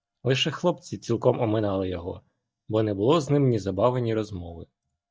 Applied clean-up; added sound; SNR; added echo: neural mask model DeepFilterNet 3.